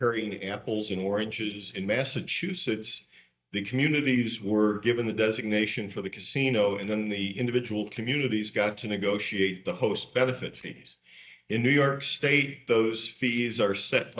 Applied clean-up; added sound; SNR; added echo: neural mask model DeepFilterNet 3.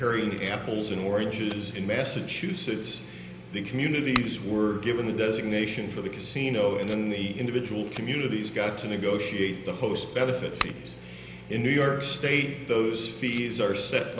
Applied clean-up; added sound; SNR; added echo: none; Packing tape, duct tape; 14 dB; reverberation time 0.8 s.